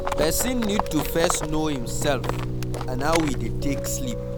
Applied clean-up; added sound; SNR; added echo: none; Livestock, farm animals, working animals + Piano; 0 dB; none.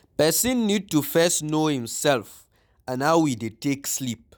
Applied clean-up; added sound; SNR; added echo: none; none; none; none.